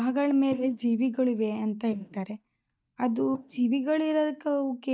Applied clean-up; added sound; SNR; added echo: neural mask model DeepFilterNet 3.